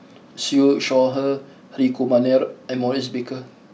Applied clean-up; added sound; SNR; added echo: none; none; none; none.